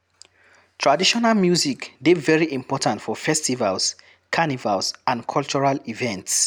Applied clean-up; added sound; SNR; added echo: none; none; none; none.